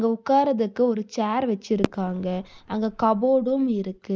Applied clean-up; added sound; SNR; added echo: none; Fireworks; 12 dB; none.